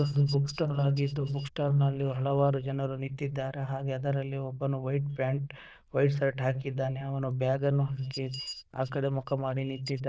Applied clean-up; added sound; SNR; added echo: neural diffusion model UNIVERSE++.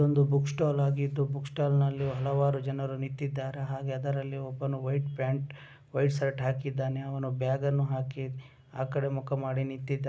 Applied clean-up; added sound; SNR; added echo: none; none; none; none.